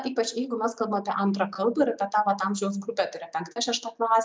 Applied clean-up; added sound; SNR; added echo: none; none; none; none.